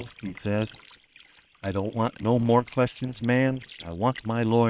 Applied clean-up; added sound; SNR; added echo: neural separator model SepFormer WHAM!.